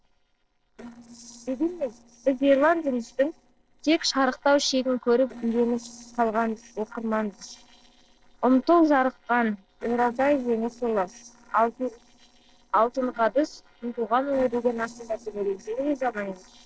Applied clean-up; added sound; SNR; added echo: neural separator model SepFormer DNS4.